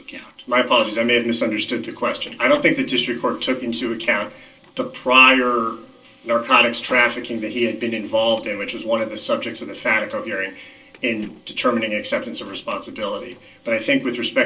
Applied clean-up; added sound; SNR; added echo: neural separator model SepFormer DNS4.